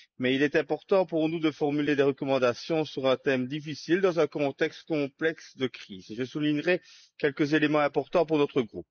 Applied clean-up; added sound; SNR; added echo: neural mask model Resemble Enhance denoiser.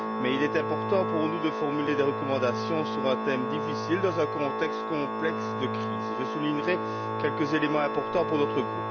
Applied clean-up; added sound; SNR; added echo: none; Organ; 1 dB; none.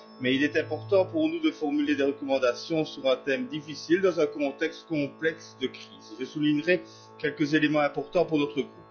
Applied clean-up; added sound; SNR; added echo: classical method log-MMSE.